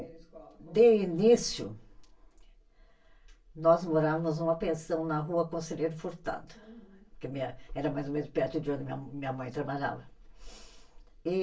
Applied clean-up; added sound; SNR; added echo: none; none; none; reverberation time 0.2 s.